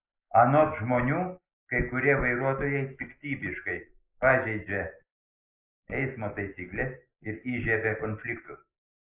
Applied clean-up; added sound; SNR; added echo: neural mask model Resemble Enhance denoiser.